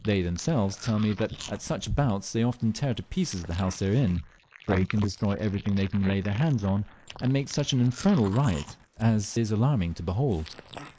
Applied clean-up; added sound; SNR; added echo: neural mask model Resemble Enhance denoiser.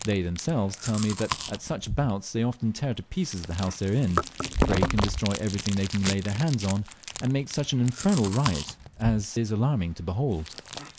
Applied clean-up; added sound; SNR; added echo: none; Chewing, mastication; 7 dB; none.